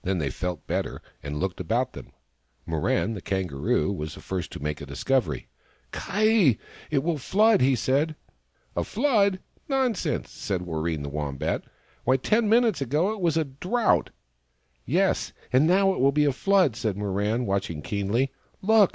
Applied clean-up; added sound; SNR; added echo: none; none; none; none.